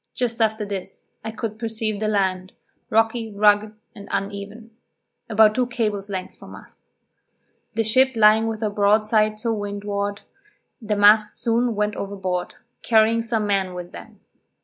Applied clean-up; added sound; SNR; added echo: none; none; none; none.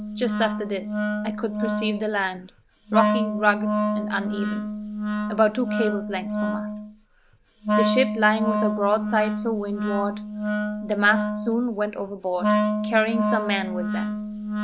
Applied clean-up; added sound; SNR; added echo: none; Wind instrument, woodwind instrument; 0 dB; none.